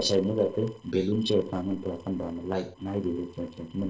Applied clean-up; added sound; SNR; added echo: neural separator model SepFormer DNS4.